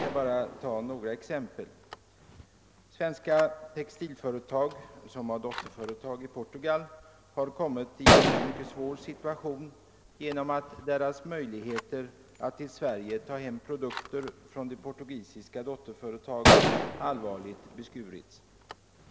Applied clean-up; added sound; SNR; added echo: none; Gunshot, gunfire; -3 dB; none.